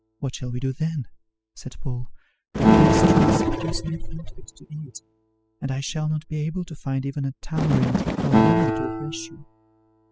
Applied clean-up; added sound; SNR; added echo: classical method spectral subtraction.